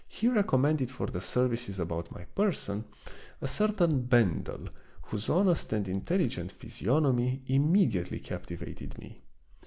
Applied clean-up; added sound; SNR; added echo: none; none; none; none.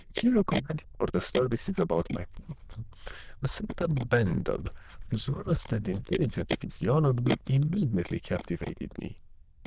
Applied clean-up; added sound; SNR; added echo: neural diffusion model UNIVERSE++.